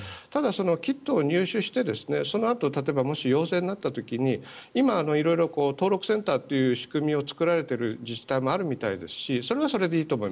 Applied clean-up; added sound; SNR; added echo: none; none; none; none.